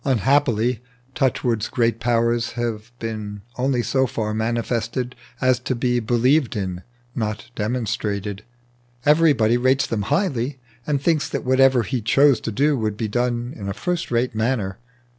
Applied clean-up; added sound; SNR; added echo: none; none; none; none.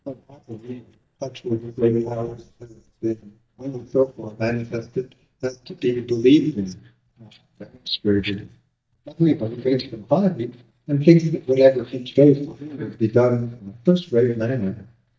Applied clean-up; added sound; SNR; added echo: neural mask model DeepFilterNet 3.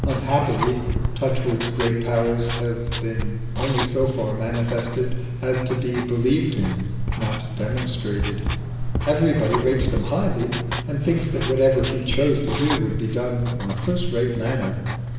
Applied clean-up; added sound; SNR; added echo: none; Writing; 2 dB; reverberation time 1.2 s.